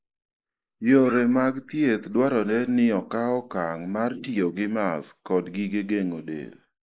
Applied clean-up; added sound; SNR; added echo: neural mask model Resemble Enhance denoiser.